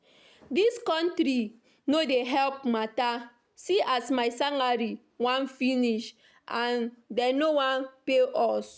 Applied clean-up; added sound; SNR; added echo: none; none; none; none.